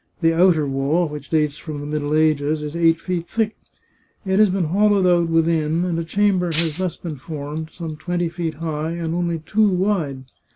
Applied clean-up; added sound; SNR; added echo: none; Rattle (instrument); 9 dB; none.